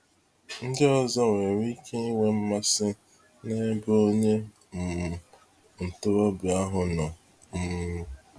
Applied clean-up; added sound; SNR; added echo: none; none; none; none.